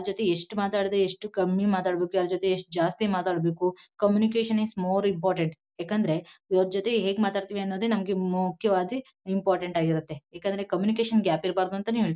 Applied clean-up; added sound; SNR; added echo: none; none; none; none.